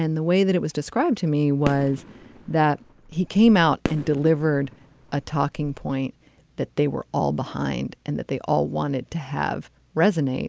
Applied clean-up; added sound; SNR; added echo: none; Fireworks; 13 dB; none.